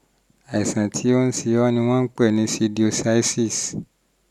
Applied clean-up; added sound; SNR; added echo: none; none; none; none.